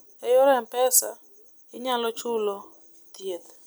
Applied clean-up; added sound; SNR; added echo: none; none; none; none.